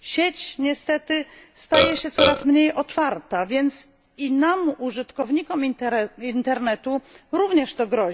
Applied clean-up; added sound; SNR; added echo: none; Burping, eructation; -3 dB; none.